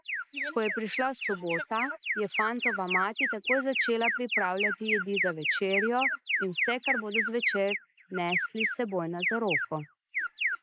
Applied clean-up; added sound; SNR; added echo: neural mask model Resemble Enhance denoiser.